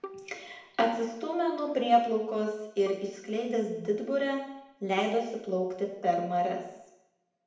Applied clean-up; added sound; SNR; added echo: none; Bowed string instrument; 20 dB; reverberation time 0.8 s.